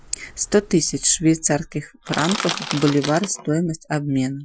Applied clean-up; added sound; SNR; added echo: classical method Wiener filter.